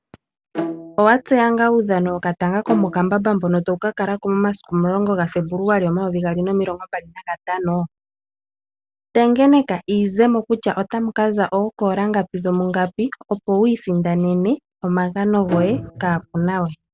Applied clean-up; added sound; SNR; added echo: none; Bowed string instrument; 12 dB; none.